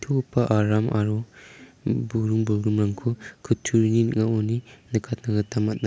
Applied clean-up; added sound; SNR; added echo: none; none; none; none.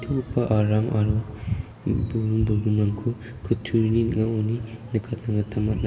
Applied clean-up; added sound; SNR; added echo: none; Dog; 9 dB; reverberation time 1.6 s.